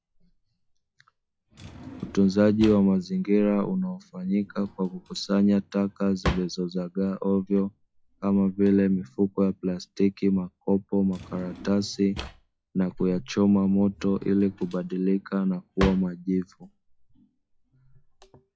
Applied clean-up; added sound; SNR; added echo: classical method log-MMSE.